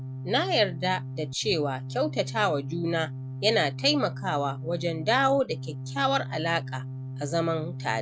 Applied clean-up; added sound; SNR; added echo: none; Organ; 8 dB; none.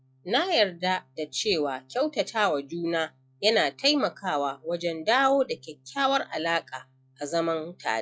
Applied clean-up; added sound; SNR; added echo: classical method log-MMSE.